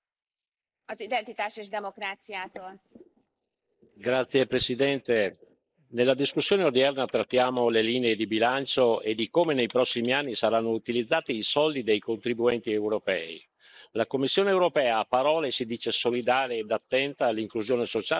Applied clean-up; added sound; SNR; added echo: neural mask model Resemble Enhance denoiser.